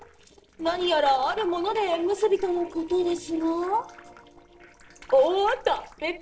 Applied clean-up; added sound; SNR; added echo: neural separator model SepFormer DNS4.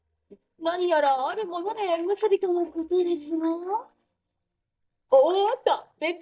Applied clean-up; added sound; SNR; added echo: neural mask model DeepFilterNet 3.